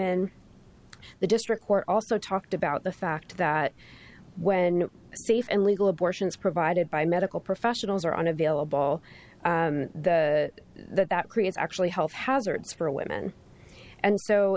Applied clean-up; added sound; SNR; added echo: none; none; none; none.